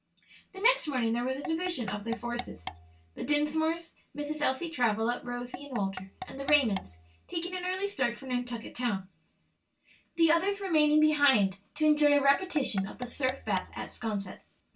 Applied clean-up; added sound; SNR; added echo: none; Tap / Percussion; 14 dB; reverberation time 0.1 s.